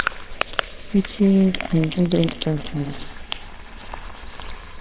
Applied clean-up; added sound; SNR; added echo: neural separator model SepFormer WHAMR!.